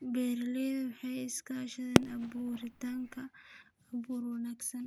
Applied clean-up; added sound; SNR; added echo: none; Fireworks; -4 dB; none.